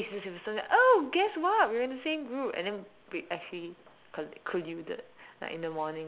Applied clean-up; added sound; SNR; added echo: none; none; none; none.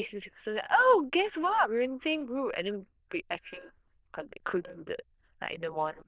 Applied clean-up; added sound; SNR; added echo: neural diffusion model UNIVERSE++.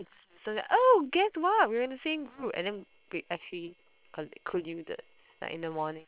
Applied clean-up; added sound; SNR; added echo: neural separator model SepFormer WHAM!.